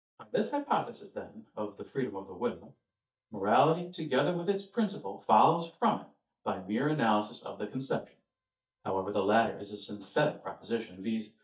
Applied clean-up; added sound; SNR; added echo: neural mask model DeepFilterNet 3.